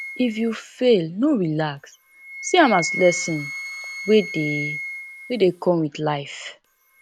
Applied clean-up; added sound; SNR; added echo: none; Wind instrument, woodwind instrument; 11 dB; none.